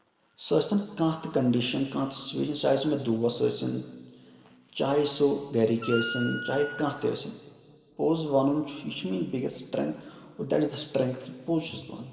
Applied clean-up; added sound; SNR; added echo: none; Wind instrument, woodwind instrument; 9 dB; reverberation time 2.3 s.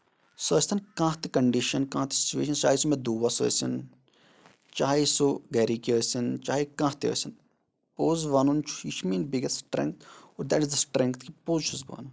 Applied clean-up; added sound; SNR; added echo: none; none; none; none.